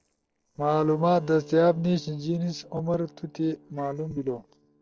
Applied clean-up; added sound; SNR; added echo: neural separator model SepFormer DNS4.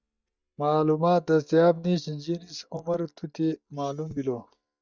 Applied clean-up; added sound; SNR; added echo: neural mask model DeepFilterNet 3.